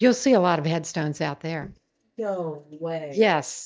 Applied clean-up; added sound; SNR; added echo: neural mask model DeepFilterNet 3.